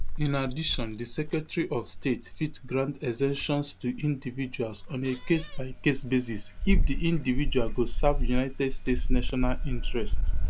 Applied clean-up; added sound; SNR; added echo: none; Keys jangling; -1 dB; none.